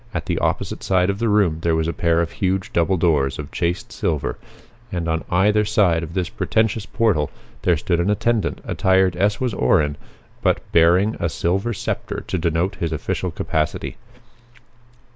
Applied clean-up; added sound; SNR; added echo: none; none; none; none.